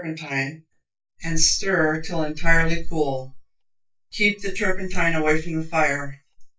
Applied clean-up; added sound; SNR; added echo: neural mask model DeepFilterNet 3.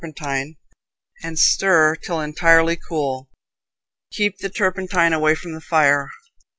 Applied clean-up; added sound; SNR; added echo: none; none; none; none.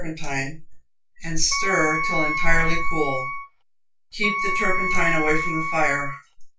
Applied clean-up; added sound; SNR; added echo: none; Wind instrument, woodwind instrument; 4 dB; reverberation time 0.2 s.